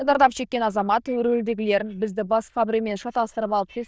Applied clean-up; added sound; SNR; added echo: neural diffusion model UNIVERSE++.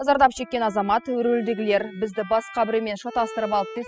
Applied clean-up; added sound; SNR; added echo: classical method spectral subtraction.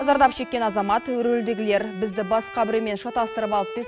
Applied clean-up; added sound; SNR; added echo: none; Bowed string instrument; 13 dB; none.